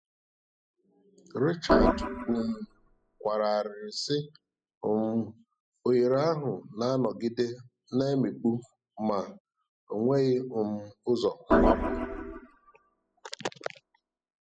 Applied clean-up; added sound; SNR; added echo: classical method spectral subtraction.